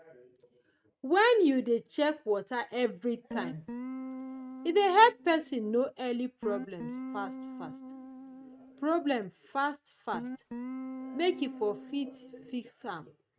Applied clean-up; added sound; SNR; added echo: neural mask model RNNoise.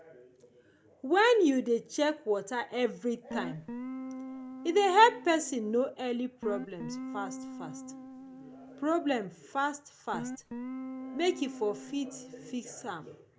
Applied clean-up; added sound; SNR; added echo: none; Guitar; 11 dB; none.